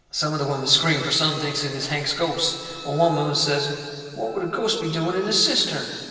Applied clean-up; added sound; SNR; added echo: none; Wind instrument, woodwind instrument; 20 dB; reverberation time 2.5 s.